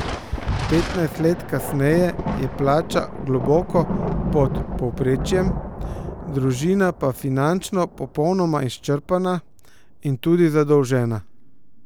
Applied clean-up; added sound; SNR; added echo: none; Thunder; 7 dB; none.